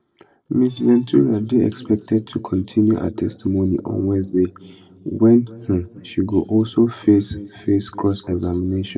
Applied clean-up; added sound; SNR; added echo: neural separator model SepFormer DNS4.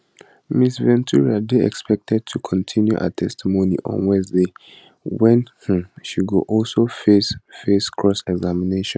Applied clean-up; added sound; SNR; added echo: none; none; none; none.